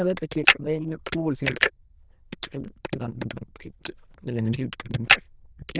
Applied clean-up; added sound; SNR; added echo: neural diffusion model UNIVERSE++.